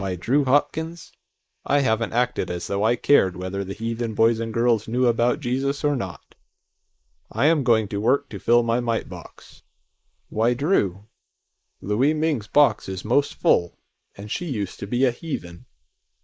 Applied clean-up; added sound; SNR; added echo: neural mask model Resemble Enhance denoiser.